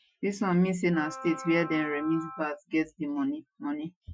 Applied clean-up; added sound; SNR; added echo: classical method Wiener filter.